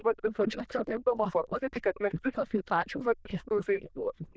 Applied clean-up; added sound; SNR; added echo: neural diffusion model UNIVERSE++.